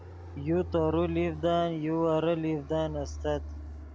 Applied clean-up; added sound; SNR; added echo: none; Fixed-wing aircraft, airplane; 11 dB; none.